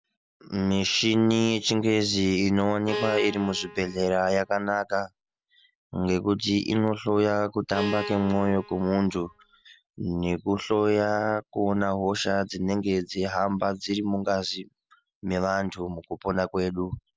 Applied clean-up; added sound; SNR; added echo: none; Bowed string instrument; 11 dB; none.